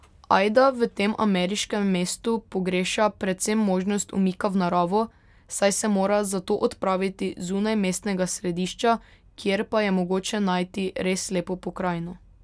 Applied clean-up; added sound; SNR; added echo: none; none; none; none.